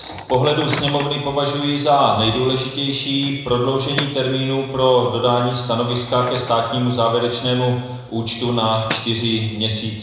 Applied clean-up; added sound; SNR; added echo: none; Microwave oven; 17 dB; reverberation time 1.0 s.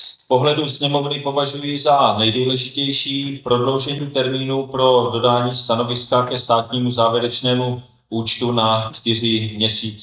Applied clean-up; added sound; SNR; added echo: neural mask model DeepFilterNet 3.